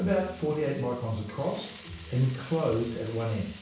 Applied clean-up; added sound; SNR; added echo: none; Frying (food); 16 dB; reverberation time 0.7 s.